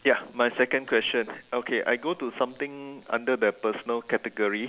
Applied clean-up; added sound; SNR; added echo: none; none; none; none.